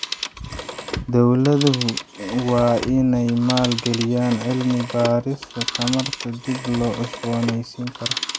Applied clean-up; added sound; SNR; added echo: none; Telephone; 9 dB; none.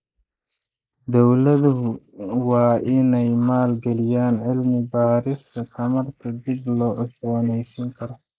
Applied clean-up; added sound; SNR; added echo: neural mask model Resemble Enhance denoiser.